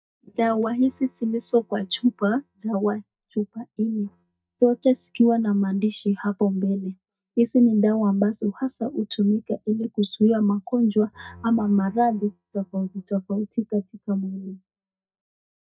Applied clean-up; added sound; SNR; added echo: neural mask model DeepFilterNet 3.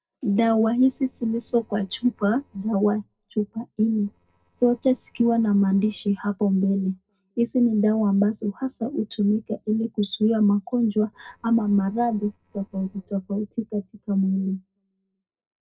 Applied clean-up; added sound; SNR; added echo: neural separator model SepFormer DNS4.